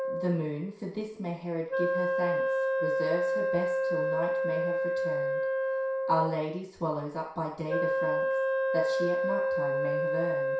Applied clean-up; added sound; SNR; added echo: none; Wind instrument, woodwind instrument; -5 dB; reverberation time 0.6 s.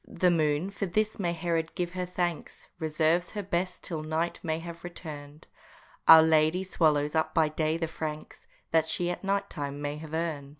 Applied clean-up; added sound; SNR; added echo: none; none; none; none.